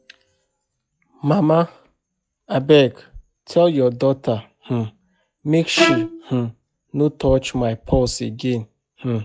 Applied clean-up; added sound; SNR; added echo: classical method log-MMSE.